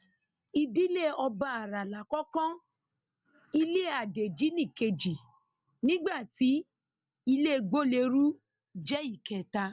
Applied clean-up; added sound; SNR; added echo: none; none; none; none.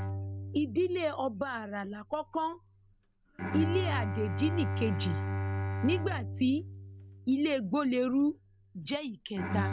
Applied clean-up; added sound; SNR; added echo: none; Bowed string instrument; 4 dB; none.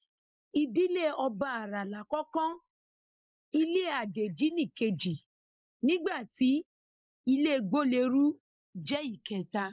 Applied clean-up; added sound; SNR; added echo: neural mask model Resemble Enhance denoiser.